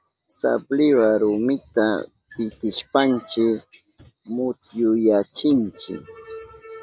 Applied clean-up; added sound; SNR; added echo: none; none; none; none.